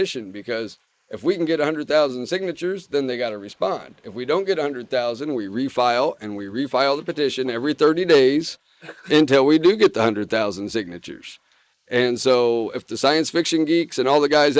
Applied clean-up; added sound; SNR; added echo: neural mask model Resemble Enhance denoiser.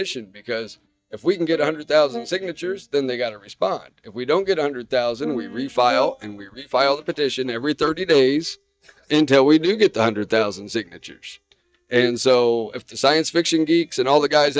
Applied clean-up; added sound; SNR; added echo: neural mask model DeepFilterNet 3.